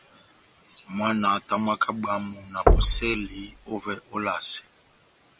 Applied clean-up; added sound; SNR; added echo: none; Knock; 1 dB; none.